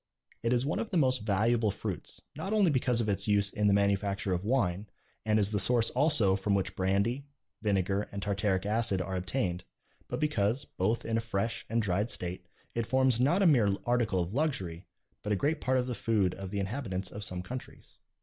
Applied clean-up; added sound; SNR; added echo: none; none; none; none.